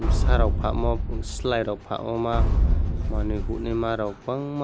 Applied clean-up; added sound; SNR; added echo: none; Boom; -4 dB; none.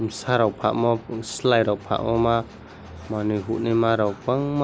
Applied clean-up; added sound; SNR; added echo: none; none; none; none.